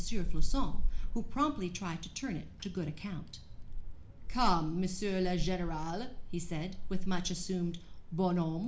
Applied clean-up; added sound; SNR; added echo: none; Wind; -3 dB; reverberation time 0.4 s.